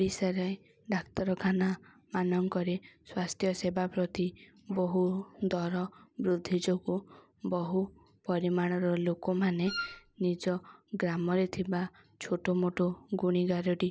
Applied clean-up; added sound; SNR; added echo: none; Wind instrument, woodwind instrument; 8 dB; none.